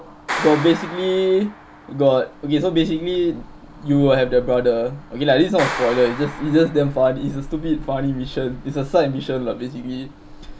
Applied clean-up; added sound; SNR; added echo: none; Clapping + Cricket / Motor vehicle (road); 13 dB; none.